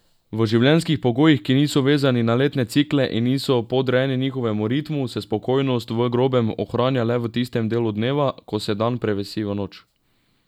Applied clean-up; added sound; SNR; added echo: none; none; none; none.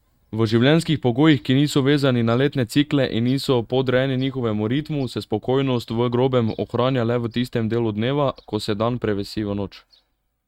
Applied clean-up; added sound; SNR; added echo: neural mask model RNNoise.